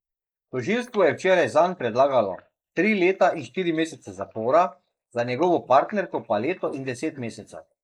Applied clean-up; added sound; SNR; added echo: neural mask model Resemble Enhance denoiser.